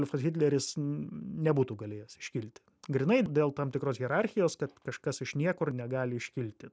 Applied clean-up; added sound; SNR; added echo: none; none; none; none.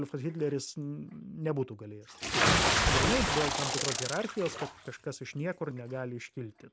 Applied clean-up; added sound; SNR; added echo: none; Insect + Bathtub (filling or washing) / Splash, splatter; -3 dB; none.